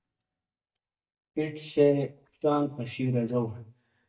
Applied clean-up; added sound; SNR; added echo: neural mask model DeepFilterNet 3.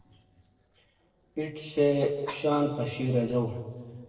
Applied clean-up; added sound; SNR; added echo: neural separator model SepFormer DNS4.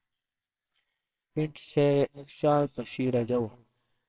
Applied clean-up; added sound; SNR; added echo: neural separator model SepFormer WHAMR!.